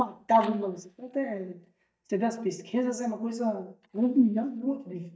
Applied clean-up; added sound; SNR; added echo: neural mask model DeepFilterNet 3.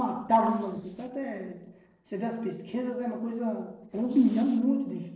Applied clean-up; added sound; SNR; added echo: neural separator model SepFormer DNS4.